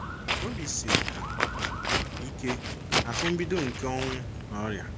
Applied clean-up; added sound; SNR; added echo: none; Walk, footsteps; -3 dB; none.